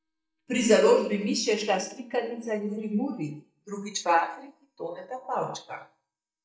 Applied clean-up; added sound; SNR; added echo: neural mask model DeepFilterNet 3.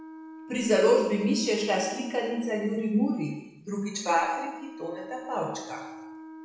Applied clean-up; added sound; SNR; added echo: none; Wind instrument, woodwind instrument; 16 dB; reverberation time 0.9 s.